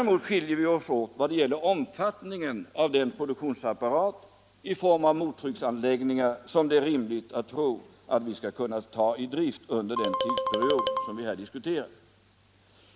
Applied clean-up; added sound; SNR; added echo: none; Marimba, xylophone; 2 dB; none.